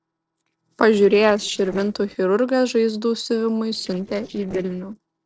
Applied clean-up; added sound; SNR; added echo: neural separator model SepFormer DNS4.